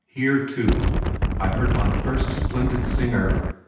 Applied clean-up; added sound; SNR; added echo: none; Wind; -4 dB; reverberation time 0.9 s.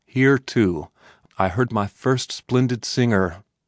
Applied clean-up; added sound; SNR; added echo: none; none; none; none.